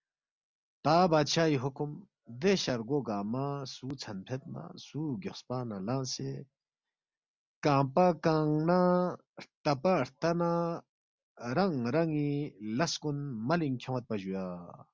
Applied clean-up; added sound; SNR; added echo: none; none; none; none.